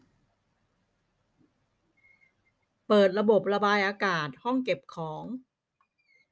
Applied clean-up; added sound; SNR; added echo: none; none; none; none.